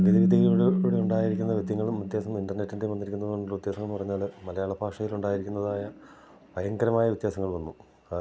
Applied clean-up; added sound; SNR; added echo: none; Keyboard (musical); 1 dB; none.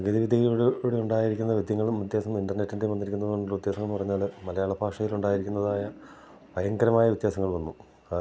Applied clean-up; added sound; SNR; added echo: none; none; none; none.